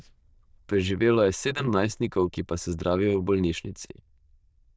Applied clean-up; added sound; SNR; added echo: neural diffusion model UNIVERSE++.